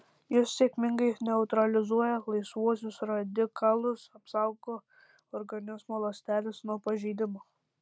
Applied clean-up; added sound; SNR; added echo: none; none; none; none.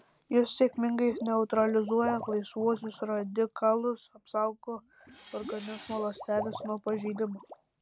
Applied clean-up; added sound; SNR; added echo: none; Tools + Water / Liquid; 15 dB; none.